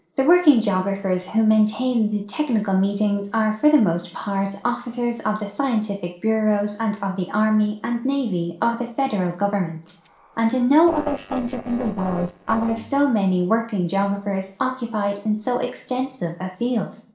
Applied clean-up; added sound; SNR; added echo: neural separator model SepFormer DNS4.